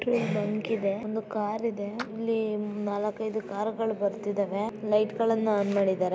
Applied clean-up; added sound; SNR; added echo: none; Clapping; 19 dB; none.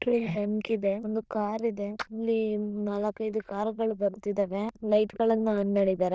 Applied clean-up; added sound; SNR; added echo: neural diffusion model UNIVERSE++.